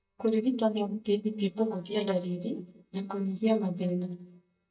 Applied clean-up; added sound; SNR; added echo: neural mask model DeepFilterNet 3.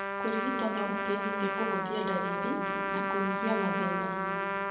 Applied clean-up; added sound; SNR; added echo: none; Trumpet; -2 dB; reverberation time 2.1 s.